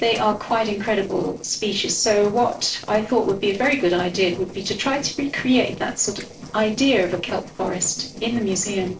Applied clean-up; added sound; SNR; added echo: neural separator model SepFormer DNS4.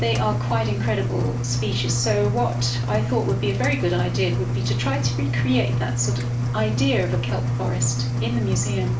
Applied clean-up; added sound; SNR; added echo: none; Engine; -2 dB; reverberation time 0.3 s.